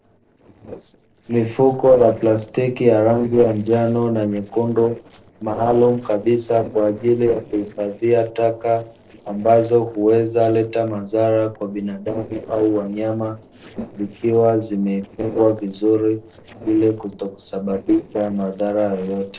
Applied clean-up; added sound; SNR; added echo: neural separator model SepFormer DNS4.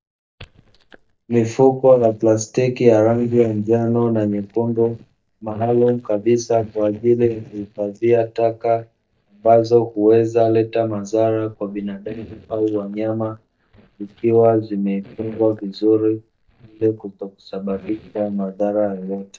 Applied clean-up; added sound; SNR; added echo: neural mask model DeepFilterNet 3.